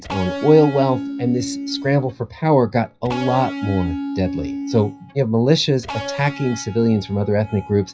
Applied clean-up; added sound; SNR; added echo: classical method WPE with log-MMSE.